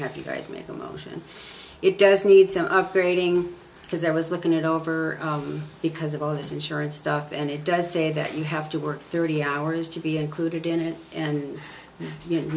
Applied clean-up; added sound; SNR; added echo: none; none; none; none.